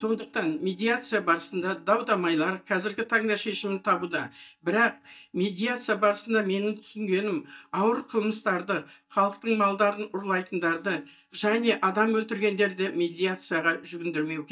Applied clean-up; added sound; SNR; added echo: neural mask model DeepFilterNet 3.